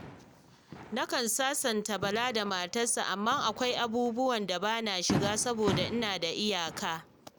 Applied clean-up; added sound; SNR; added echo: none; Fireworks; 10 dB; none.